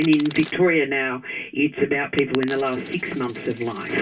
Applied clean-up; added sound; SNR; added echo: none; Coin (dropping); 14 dB; reverberation time 0.2 s.